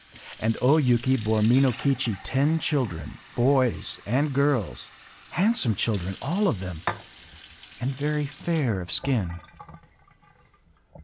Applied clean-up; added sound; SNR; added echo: none; Fill (with liquid) / Sink (filling or washing); 15 dB; none.